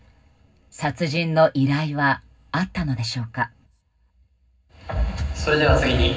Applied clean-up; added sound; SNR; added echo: none; none; none; reverberation time 0.4 s.